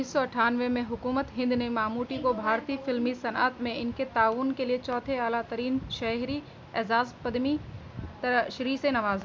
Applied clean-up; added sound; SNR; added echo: none; none; none; none.